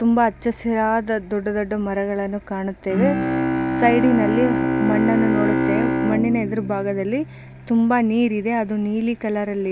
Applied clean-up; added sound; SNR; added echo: none; Bowed string instrument; 3 dB; none.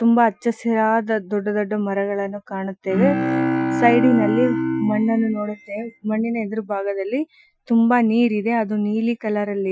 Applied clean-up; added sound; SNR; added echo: classical method Wiener filter.